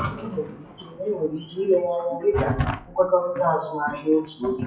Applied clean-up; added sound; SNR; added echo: classical method WPE with log-MMSE.